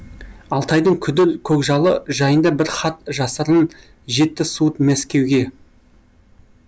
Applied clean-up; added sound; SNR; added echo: none; none; none; none.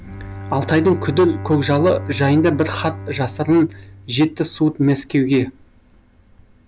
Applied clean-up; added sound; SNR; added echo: none; Bowed string instrument; 13 dB; none.